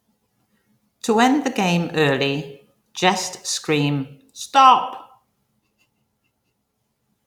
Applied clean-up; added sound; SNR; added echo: none; none; none; none.